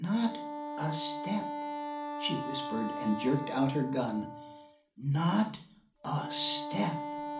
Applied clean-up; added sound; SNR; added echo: none; Wind instrument, woodwind instrument; 8 dB; reverberation time 0.4 s.